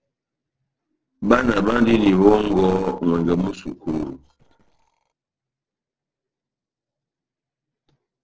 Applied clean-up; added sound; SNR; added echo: neural separator model SepFormer DNS4.